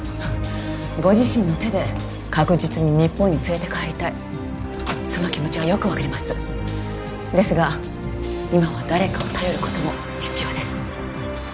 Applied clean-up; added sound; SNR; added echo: none; Mechanisms; 20 dB; none.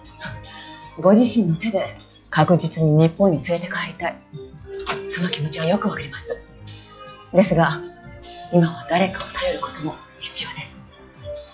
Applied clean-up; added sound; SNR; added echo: classical method log-MMSE.